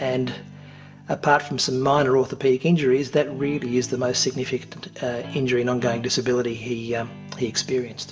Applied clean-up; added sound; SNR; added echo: none; Guitar; 18 dB; reverberation time 0.6 s.